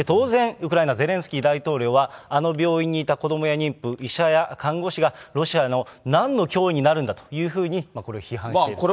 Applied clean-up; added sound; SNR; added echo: none; none; none; none.